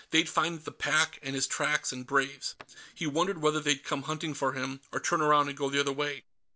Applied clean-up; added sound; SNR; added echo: neural separator model SepFormer DNS4.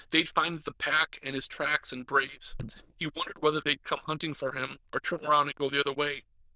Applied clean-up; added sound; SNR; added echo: neural diffusion model UNIVERSE++.